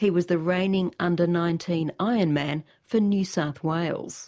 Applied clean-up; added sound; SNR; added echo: none; none; none; none.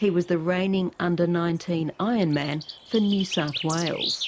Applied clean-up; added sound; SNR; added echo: neural mask model Resemble Enhance denoiser.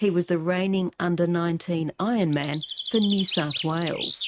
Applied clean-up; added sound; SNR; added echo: neural mask model RNNoise.